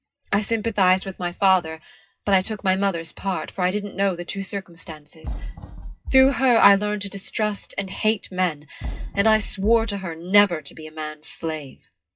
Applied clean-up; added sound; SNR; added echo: classical method WPE with log-MMSE.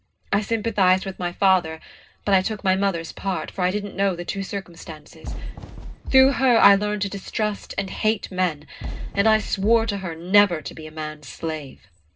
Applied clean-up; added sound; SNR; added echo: none; Fireworks; 7 dB; reverberation time 0.2 s.